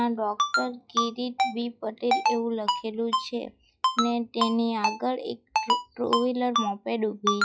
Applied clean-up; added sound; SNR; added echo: classical method log-MMSE.